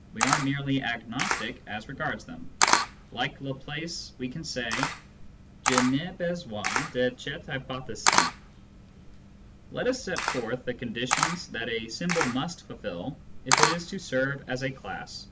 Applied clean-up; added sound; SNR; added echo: none; Camera; -1 dB; none.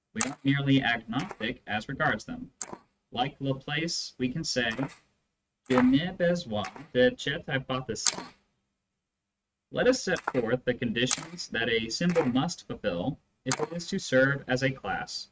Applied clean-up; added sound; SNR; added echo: neural mask model RNNoise.